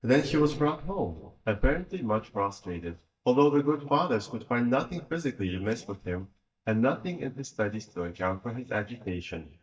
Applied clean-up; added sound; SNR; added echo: neural mask model DeepFilterNet 3.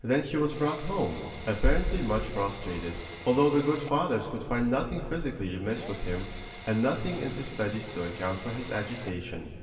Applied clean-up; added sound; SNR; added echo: none; Drill; 15 dB; reverberation time 2.7 s.